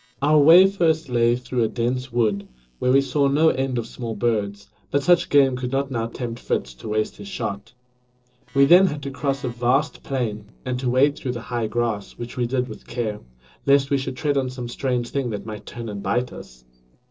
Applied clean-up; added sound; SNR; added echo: neural separator model SepFormer DNS4.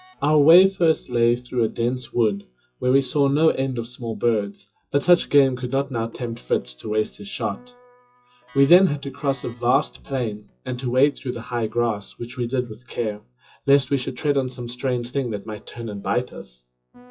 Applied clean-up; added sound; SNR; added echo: classical method WPE with log-MMSE.